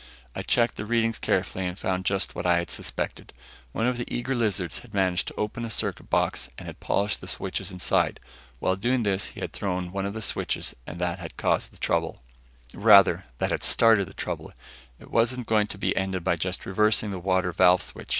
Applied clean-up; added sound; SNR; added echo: none; none; none; none.